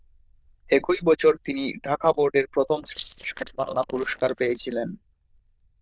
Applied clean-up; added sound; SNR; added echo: neural diffusion model UNIVERSE++.